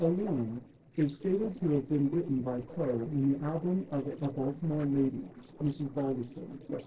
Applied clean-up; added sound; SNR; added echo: neural separator model SepFormer DNS4.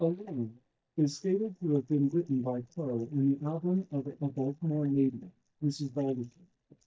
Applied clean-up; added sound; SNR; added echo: neural mask model DeepFilterNet 3.